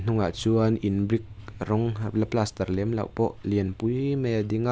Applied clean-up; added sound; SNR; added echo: none; none; none; none.